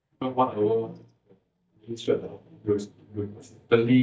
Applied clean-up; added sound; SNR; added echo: neural mask model DeepFilterNet 3.